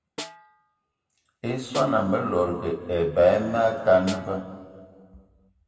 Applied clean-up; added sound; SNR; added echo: none; Snare drum; 19 dB; reverberation time 2.1 s.